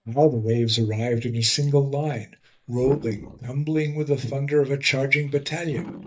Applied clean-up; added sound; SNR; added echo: neural mask model DeepFilterNet 3.